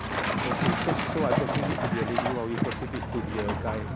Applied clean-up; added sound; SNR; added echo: none; Truck; -3 dB; none.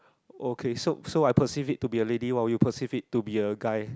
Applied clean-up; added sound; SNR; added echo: none; none; none; none.